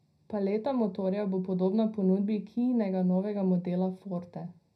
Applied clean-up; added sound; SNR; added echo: none; none; none; reverberation time 0.4 s.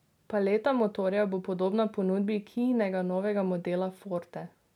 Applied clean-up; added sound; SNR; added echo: none; none; none; none.